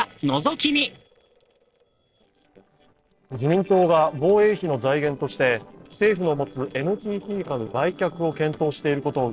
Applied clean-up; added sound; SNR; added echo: neural separator model SepFormer DNS4.